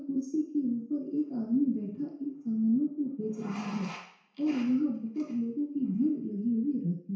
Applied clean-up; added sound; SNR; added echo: none; none; none; reverberation time 0.6 s.